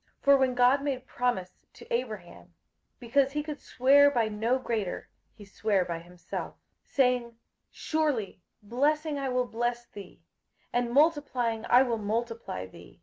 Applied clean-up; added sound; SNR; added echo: none; none; none; none.